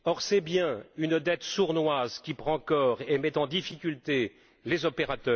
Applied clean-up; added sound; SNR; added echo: none; none; none; none.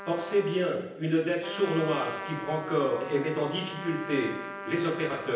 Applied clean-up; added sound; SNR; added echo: none; Trumpet; 11 dB; reverberation time 0.9 s.